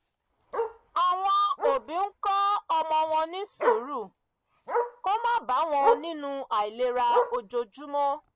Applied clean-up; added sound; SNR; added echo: none; Bark; 5 dB; none.